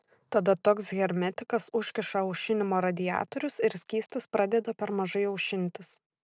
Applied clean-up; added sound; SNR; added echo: none; none; none; none.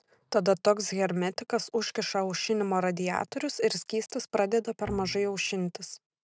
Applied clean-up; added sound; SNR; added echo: neural mask model RNNoise.